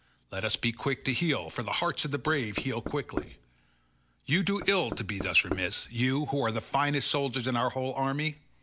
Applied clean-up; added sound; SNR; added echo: none; Knock; 8 dB; none.